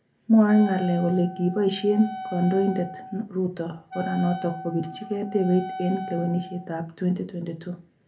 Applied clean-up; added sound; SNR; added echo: none; Wind instrument, woodwind instrument; 12 dB; reverberation time 0.3 s.